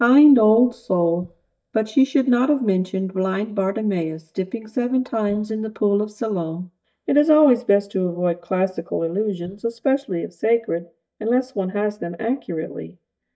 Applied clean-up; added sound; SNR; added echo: neural mask model DeepFilterNet 3.